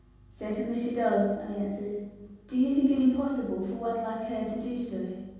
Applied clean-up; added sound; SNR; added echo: none; none; none; reverberation time 1.3 s.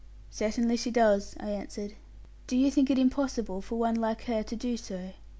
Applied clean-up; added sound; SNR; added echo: none; none; none; none.